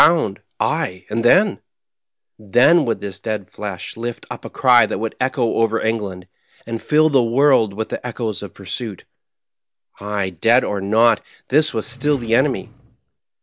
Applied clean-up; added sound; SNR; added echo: none; Drawer open or close; 19 dB; none.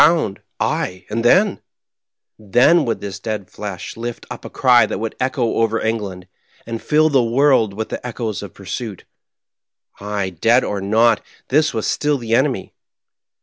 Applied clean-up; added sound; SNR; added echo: none; none; none; none.